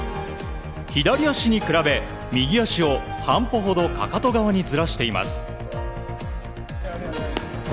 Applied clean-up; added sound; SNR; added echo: none; none; none; none.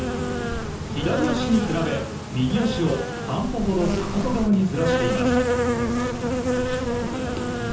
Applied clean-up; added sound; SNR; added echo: none; Insect; 0 dB; reverberation time 0.6 s.